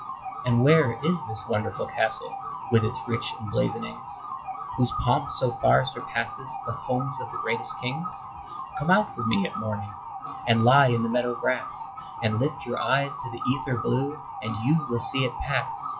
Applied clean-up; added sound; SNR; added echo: classical method WPE with log-MMSE.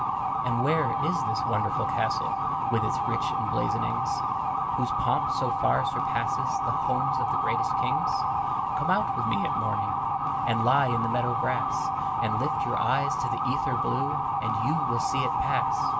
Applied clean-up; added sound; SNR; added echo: none; Motor vehicle (road) / Siren; -5 dB; reverberation time 0.8 s.